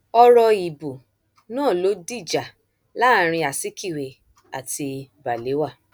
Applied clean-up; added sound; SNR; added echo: none; none; none; none.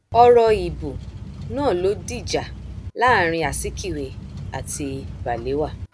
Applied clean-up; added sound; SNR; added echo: none; Boat, Water vehicle; 11 dB; none.